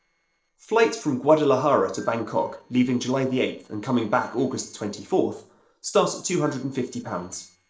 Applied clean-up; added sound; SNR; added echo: neural separator model SepFormer DNS4.